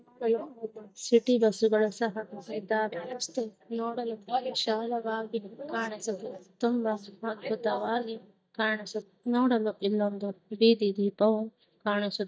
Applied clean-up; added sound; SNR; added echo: neural mask model DeepFilterNet 3.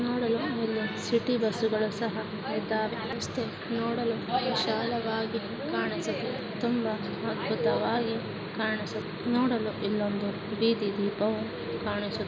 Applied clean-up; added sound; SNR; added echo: none; none; none; none.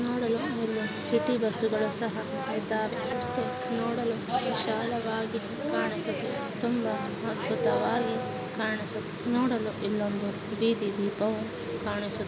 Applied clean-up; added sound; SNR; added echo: none; Brass instrument; 9 dB; none.